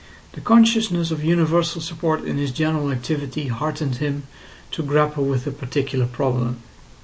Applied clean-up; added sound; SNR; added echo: none; none; none; none.